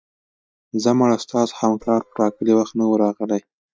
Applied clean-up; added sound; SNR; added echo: neural mask model DeepFilterNet 3.